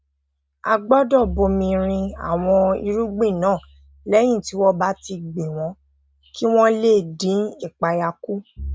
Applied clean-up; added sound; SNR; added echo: none; Bowed string instrument; 17 dB; none.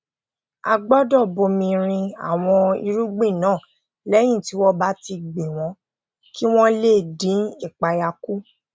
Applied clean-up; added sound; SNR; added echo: none; none; none; none.